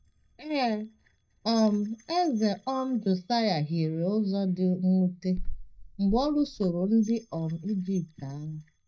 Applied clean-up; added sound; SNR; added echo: neural mask model DeepFilterNet 3.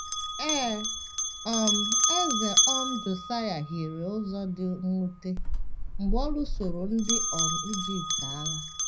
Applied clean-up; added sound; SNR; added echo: none; Bell; -3 dB; reverberation time 0.4 s.